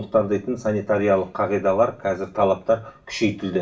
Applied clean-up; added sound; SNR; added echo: none; none; none; reverberation time 0.3 s.